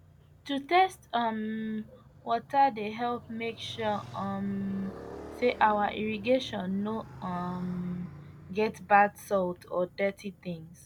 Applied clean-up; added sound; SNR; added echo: none; Motorcycle; 17 dB; none.